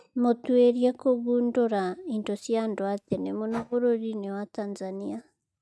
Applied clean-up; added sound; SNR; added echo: neural mask model RNNoise.